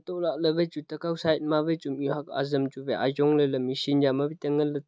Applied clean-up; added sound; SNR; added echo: none; none; none; none.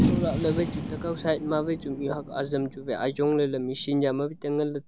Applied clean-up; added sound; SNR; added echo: none; Fireworks; 5 dB; none.